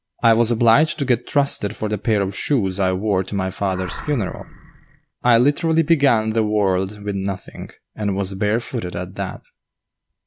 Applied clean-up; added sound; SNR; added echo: none; Animal; 15 dB; none.